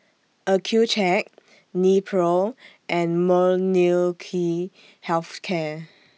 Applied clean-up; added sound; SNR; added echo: none; none; none; none.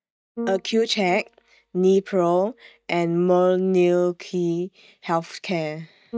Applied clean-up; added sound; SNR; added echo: neural mask model DeepFilterNet 3.